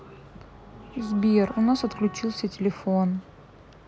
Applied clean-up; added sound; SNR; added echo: none; Wind instrument, woodwind instrument; 20 dB; none.